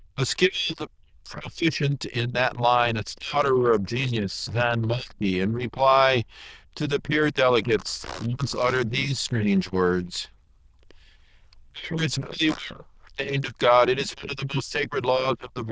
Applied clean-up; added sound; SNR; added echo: neural diffusion model UNIVERSE++.